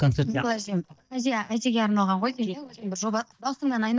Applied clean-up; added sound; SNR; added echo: neural mask model DeepFilterNet 3.